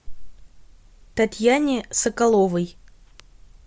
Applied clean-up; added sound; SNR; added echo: none; none; none; none.